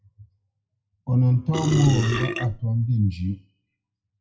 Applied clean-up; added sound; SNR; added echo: classical method WPE with log-MMSE.